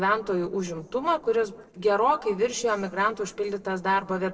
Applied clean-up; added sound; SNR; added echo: neural separator model SepFormer DNS4.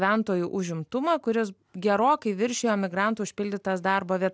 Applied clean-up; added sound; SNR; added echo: none; none; none; none.